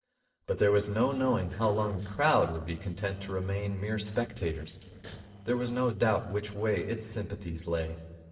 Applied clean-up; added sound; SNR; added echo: neural separator model SepFormer DNS4.